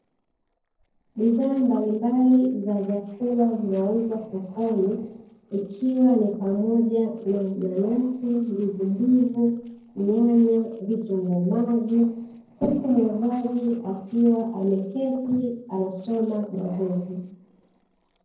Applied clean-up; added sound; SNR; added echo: neural separator model SepFormer DNS4.